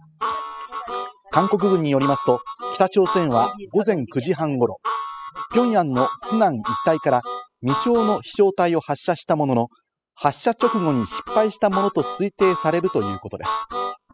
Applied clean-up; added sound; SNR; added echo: classical method spectral subtraction.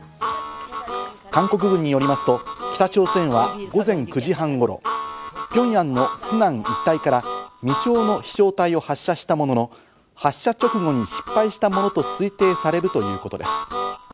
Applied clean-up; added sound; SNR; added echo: none; Harmonica; 6 dB; none.